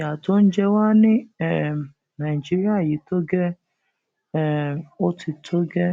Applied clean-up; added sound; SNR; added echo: none; none; none; none.